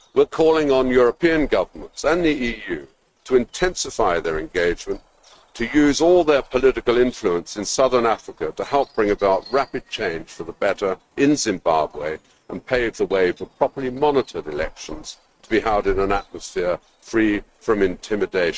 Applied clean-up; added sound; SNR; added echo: neural mask model RNNoise.